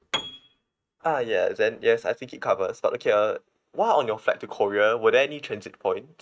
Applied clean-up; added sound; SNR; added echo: neural mask model RNNoise.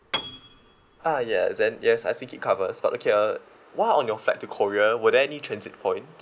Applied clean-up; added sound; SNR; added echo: none; Piano; 14 dB; none.